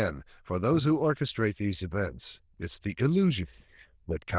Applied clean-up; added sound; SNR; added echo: neural diffusion model UNIVERSE++.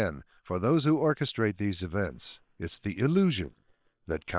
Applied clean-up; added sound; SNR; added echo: neural separator model SepFormer WHAM!.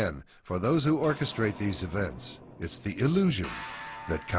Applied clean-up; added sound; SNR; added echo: none; none; none; none.